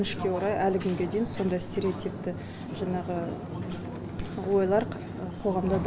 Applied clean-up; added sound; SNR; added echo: none; none; none; none.